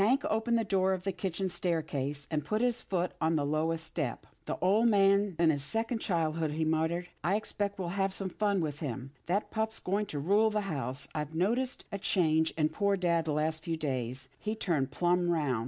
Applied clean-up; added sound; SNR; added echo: none; none; none; none.